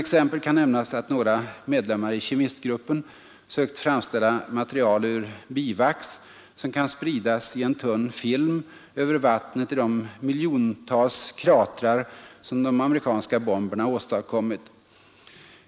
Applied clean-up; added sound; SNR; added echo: none; none; none; none.